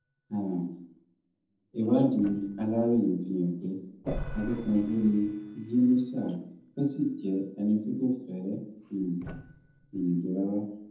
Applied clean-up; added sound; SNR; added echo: neural separator model SepFormer DNS4.